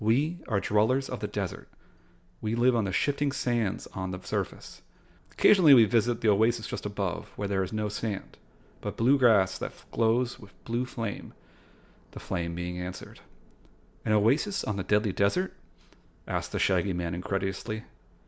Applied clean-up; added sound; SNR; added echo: none; none; none; none.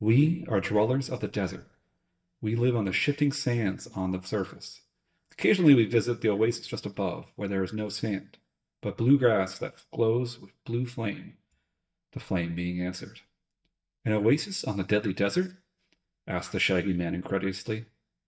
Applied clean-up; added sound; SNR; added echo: neural mask model DeepFilterNet 3.